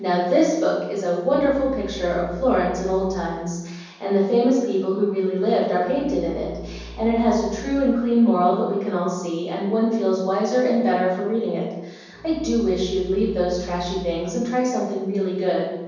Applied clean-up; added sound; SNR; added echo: none; Bowed string instrument; 18 dB; reverberation time 1.1 s.